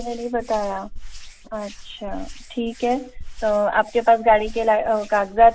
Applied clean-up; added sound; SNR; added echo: none; Hands; 13 dB; none.